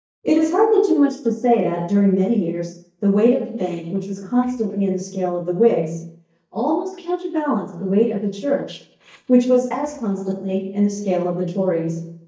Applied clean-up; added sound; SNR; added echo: neural mask model DeepFilterNet 3.